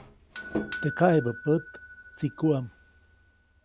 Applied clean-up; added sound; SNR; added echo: none; Doorbell; 2 dB; none.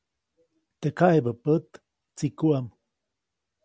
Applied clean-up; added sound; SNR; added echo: none; none; none; none.